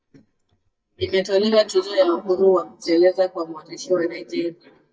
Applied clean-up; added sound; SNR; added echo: neural mask model DeepFilterNet 3.